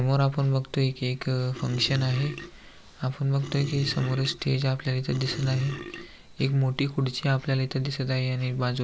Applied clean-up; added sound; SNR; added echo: none; Burping, eructation; 13 dB; none.